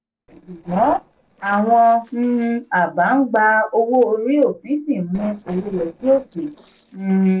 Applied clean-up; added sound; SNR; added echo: neural separator model SepFormer DNS4.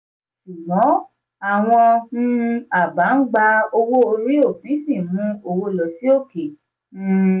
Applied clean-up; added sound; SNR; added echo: none; none; none; none.